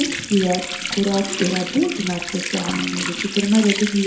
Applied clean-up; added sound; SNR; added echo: none; Water tap, faucet; 6 dB; reverberation time 0.6 s.